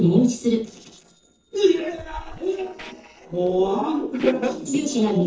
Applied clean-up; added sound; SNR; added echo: neural separator model SepFormer DNS4.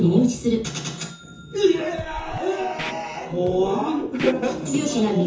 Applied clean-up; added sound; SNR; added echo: none; Scratching (performance technique); 14 dB; reverberation time 0.6 s.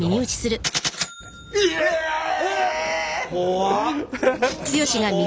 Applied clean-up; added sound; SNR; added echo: none; none; none; none.